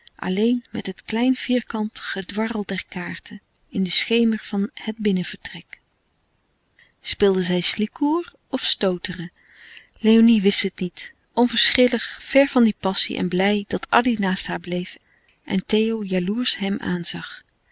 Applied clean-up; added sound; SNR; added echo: none; none; none; none.